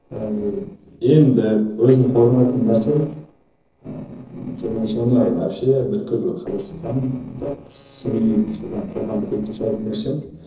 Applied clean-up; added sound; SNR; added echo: neural separator model SepFormer DNS4.